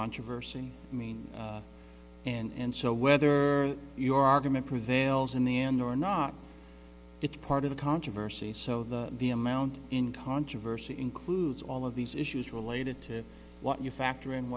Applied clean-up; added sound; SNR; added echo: none; none; none; none.